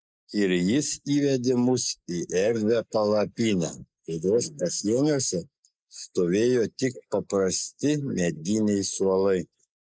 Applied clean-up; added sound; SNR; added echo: neural mask model Resemble Enhance denoiser.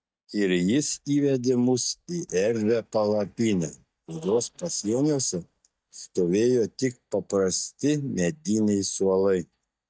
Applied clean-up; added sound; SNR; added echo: neural mask model DeepFilterNet 3.